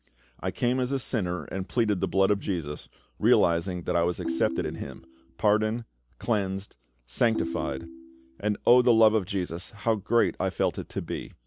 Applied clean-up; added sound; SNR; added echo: none; Ringtone; 9 dB; none.